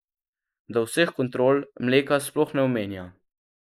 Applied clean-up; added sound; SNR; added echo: neural mask model Resemble Enhance denoiser.